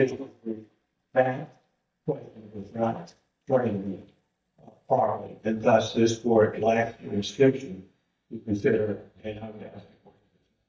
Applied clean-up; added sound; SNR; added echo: neural mask model DeepFilterNet 3.